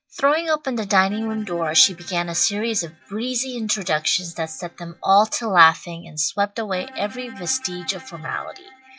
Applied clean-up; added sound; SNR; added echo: classical method log-MMSE.